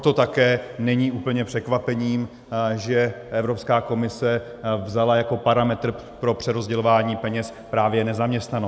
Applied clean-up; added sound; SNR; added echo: none; none; none; none.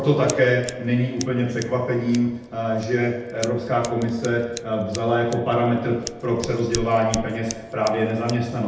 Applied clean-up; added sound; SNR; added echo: none; Scissors; 16 dB; reverberation time 0.8 s.